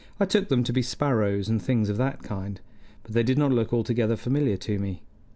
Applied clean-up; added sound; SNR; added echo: none; none; none; none.